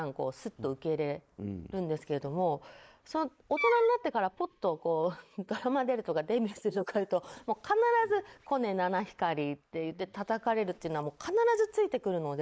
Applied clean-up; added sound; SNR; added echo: neural mask model Resemble Enhance denoiser.